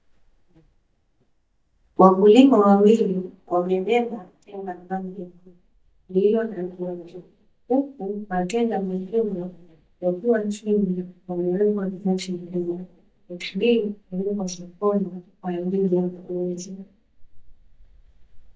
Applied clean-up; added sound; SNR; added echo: neural mask model DeepFilterNet 3.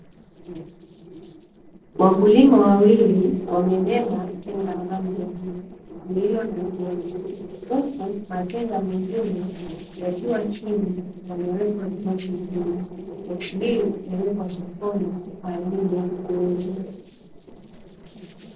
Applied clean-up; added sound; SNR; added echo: neural separator model SepFormer DNS4.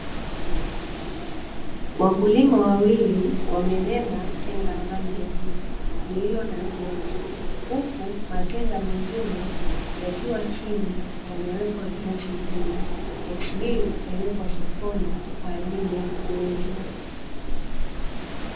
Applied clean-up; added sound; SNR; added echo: none; Wind; -2 dB; reverberation time 0.6 s.